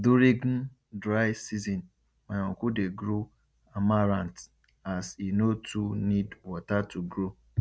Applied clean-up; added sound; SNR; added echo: none; none; none; none.